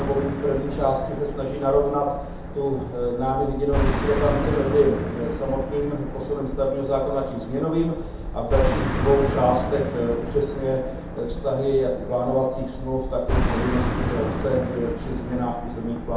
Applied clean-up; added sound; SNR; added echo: none; Car passing by; 3 dB; reverberation time 0.8 s.